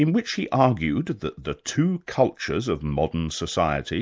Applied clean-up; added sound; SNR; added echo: none; none; none; none.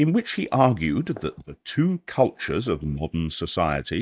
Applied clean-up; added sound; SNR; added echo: neural mask model DeepFilterNet 3.